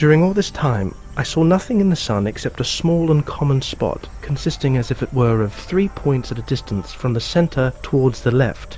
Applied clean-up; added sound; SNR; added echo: none; Insect; 17 dB; none.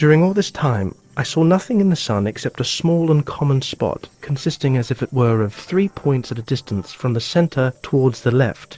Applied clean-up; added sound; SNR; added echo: neural separator model SepFormer DNS4.